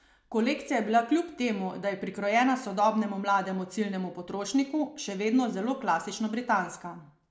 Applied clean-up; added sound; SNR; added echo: none; none; none; none.